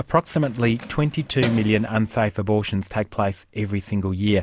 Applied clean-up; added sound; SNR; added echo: none; Keys jangling; 15 dB; none.